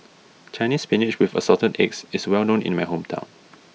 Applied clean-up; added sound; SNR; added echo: none; none; none; none.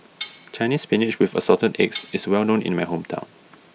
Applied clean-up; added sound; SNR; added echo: none; Cutlery, silverware; 13 dB; none.